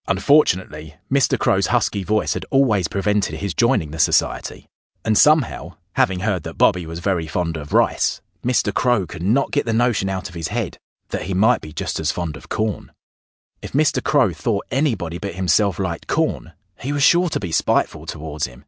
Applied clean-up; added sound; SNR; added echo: none; none; none; none.